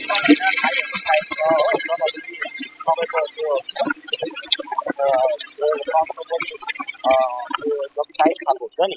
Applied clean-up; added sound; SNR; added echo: classical method spectral subtraction.